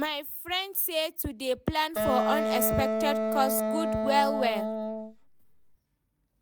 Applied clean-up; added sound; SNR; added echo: none; Wind instrument, woodwind instrument; -2 dB; none.